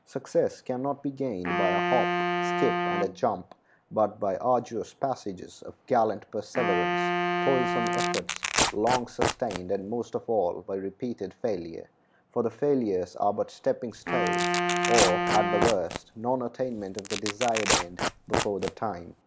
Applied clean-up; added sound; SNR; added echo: none; Tearing + Wind instrument, woodwind instrument; 0 dB; none.